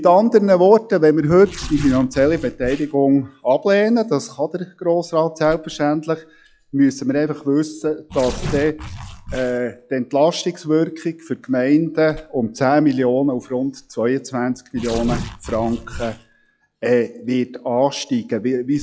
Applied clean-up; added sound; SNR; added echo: classical method log-MMSE.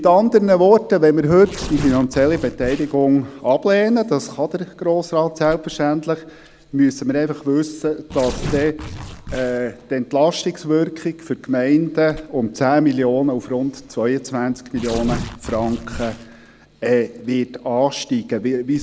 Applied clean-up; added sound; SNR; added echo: none; Tearing; 16 dB; none.